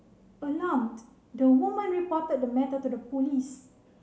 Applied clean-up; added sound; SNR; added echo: none; none; none; none.